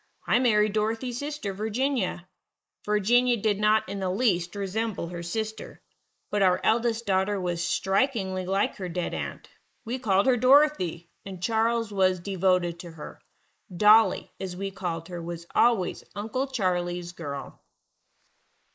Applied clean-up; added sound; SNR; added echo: neural mask model Resemble Enhance denoiser.